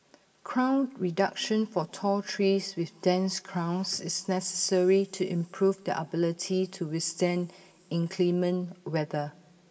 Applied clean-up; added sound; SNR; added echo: none; none; none; reverberation time 1.9 s.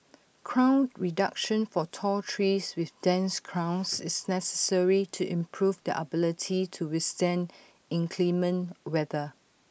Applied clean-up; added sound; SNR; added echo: none; none; none; none.